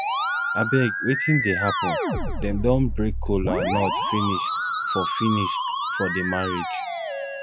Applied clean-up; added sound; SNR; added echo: none; Musical instrument; 0 dB; none.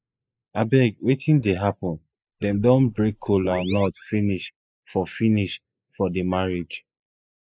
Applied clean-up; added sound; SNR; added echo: neural mask model Resemble Enhance denoiser.